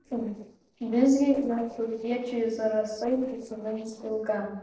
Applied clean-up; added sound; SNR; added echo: neural separator model SepFormer DNS4.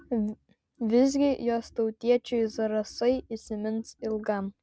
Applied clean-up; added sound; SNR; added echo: none; none; none; none.